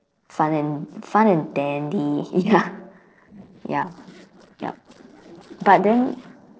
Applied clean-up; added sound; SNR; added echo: neural separator model SepFormer DNS4.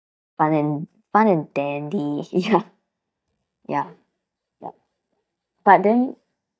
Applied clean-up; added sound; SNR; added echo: neural mask model DeepFilterNet 3.